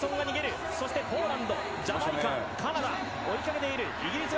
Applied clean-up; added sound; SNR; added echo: none; none; none; none.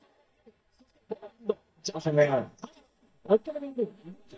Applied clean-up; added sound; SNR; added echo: neural mask model DeepFilterNet 3.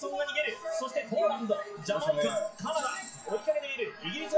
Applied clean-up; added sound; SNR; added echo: classical method WPE with log-MMSE.